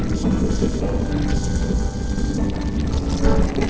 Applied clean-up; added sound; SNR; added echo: neural separator model SepFormer DNS4.